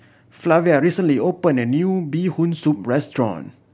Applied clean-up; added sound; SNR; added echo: none; none; none; none.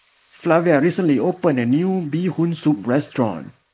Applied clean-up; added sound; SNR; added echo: neural mask model Resemble Enhance denoiser.